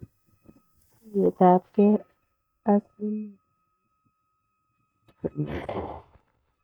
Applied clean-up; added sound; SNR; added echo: neural mask model DeepFilterNet 3.